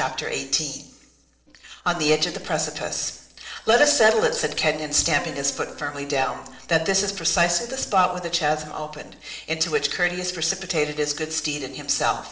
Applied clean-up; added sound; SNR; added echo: neural separator model SepFormer DNS4.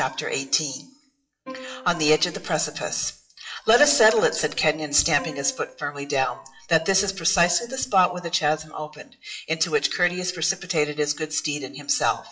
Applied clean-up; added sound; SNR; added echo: classical method WPE with log-MMSE.